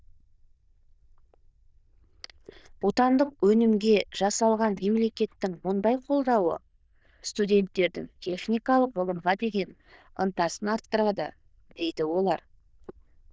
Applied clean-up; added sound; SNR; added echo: neural diffusion model UNIVERSE++.